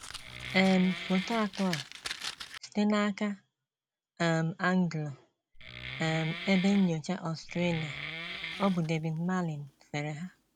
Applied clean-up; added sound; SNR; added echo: none; Wood + Fire; 12 dB; none.